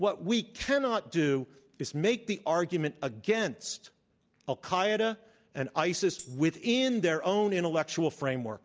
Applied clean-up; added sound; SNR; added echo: none; Tambourine; 18 dB; none.